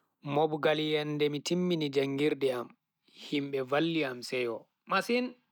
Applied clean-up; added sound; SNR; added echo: none; none; none; none.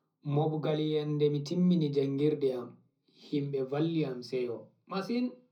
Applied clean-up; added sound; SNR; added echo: none; none; none; reverberation time 0.4 s.